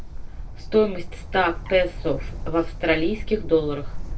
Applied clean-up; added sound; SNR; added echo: none; Bird; 6 dB; reverberation time 0.2 s.